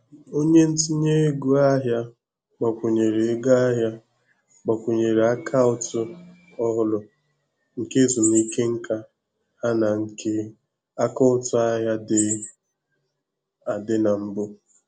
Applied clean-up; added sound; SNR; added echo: none; Chirp, tweet; 12 dB; none.